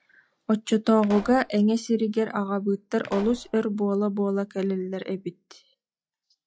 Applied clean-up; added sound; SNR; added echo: classical method log-MMSE.